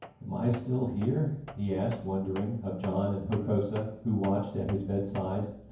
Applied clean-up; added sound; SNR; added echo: none; Tools; 19 dB; reverberation time 0.9 s.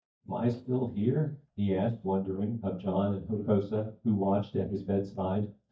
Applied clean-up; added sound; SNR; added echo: neural mask model DeepFilterNet 3.